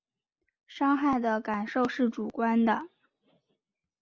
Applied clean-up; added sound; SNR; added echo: none; none; none; none.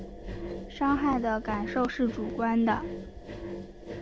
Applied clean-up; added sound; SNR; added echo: none; Engine; 8 dB; none.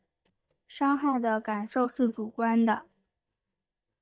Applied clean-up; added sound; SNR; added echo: neural mask model DeepFilterNet 3.